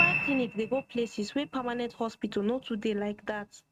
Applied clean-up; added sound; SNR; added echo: neural mask model RNNoise.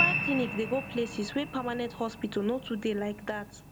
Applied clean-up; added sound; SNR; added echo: none; Piano; 3 dB; none.